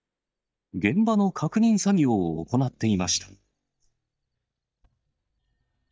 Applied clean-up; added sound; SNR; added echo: neural mask model DeepFilterNet 3.